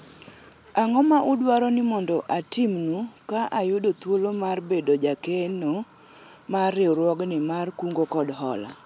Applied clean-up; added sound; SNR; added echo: none; none; none; none.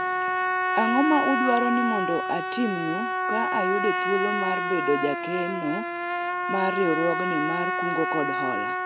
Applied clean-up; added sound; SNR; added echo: none; Trumpet; -1 dB; none.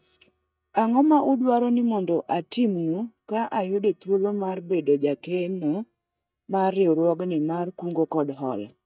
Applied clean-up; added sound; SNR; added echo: neural mask model DeepFilterNet 3.